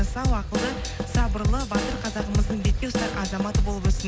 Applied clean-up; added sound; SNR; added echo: none; Drum / Drum kit; -4 dB; none.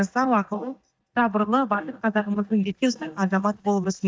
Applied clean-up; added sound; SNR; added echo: neural mask model DeepFilterNet 3.